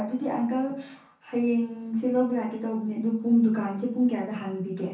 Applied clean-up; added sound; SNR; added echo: none; none; none; reverberation time 0.6 s.